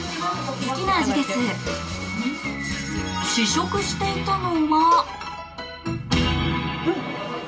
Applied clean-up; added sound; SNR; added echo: none; Cowbell; 18 dB; reverberation time 0.2 s.